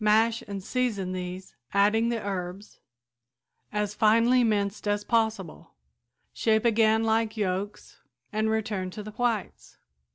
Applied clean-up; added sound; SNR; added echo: none; none; none; none.